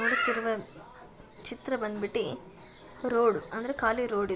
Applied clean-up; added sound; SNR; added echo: none; none; none; none.